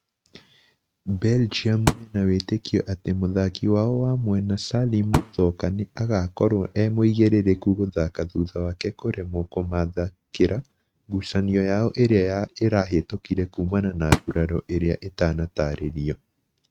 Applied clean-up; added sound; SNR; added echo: neural mask model RNNoise.